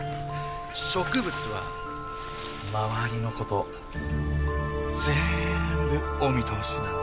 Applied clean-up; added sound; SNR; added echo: none; none; none; none.